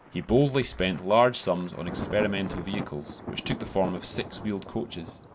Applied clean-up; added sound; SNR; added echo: none; Thunder; 12 dB; none.